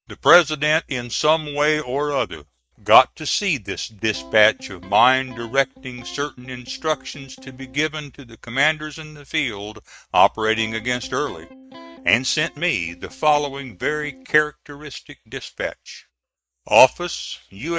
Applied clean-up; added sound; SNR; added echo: neural mask model RNNoise.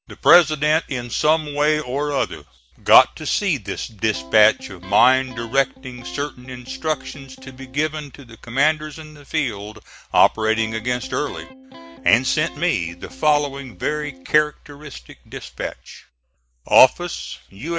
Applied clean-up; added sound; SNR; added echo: none; Electric guitar; 19 dB; none.